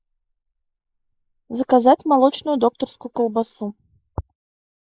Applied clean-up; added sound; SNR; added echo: neural mask model Resemble Enhance denoiser.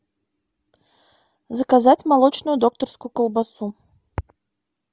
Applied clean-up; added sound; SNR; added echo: none; none; none; none.